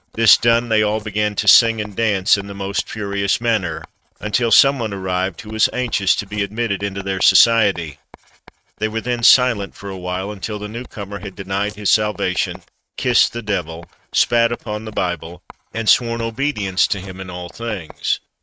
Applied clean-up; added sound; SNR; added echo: neural mask model RNNoise.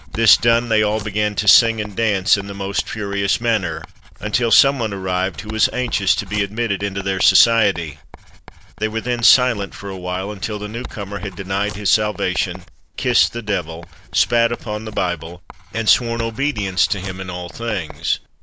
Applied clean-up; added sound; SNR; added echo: none; Writing; 15 dB; none.